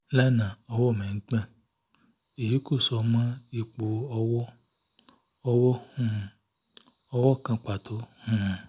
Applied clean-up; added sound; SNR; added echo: none; none; none; none.